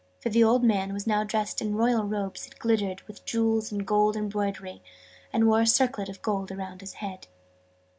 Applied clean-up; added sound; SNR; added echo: none; none; none; none.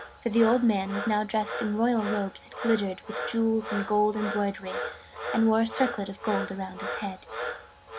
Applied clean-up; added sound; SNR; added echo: none; Frog; 8 dB; none.